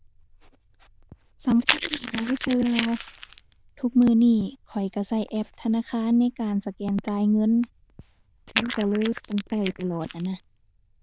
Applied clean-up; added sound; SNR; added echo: neural diffusion model UNIVERSE++.